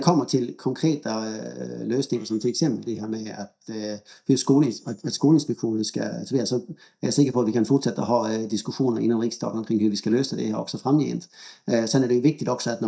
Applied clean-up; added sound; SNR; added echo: neural mask model DeepFilterNet 3.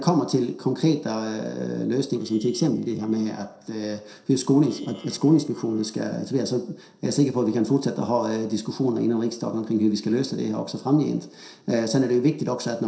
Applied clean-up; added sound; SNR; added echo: neural separator model SepFormer DNS4.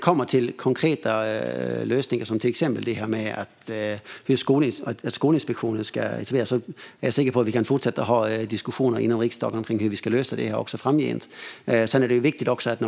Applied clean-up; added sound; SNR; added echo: none; none; none; none.